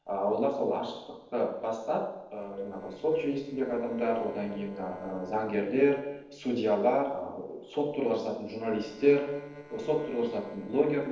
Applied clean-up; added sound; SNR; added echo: neural separator model SepFormer DNS4.